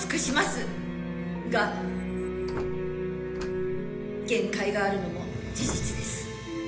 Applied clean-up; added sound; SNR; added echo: none; Slam; 13 dB; reverberation time 1.0 s.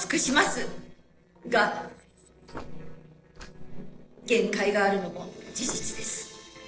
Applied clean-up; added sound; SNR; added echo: neural separator model SepFormer DNS4.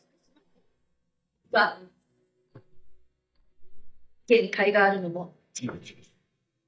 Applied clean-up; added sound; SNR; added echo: neural mask model DeepFilterNet 3.